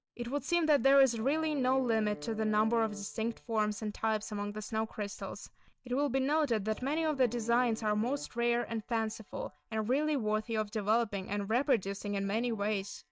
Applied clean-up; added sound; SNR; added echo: neural mask model DeepFilterNet 3.